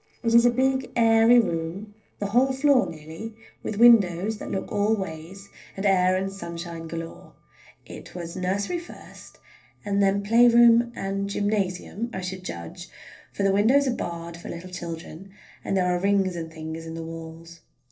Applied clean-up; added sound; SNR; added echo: neural separator model SepFormer DNS4.